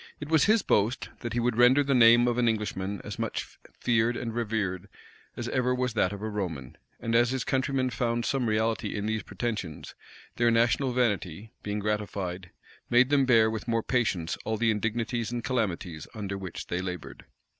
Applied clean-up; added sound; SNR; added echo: none; none; none; none.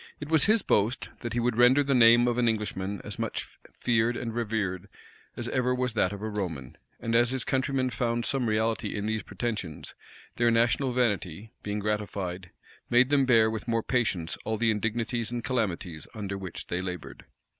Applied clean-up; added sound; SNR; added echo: none; Rattle (instrument); 12 dB; none.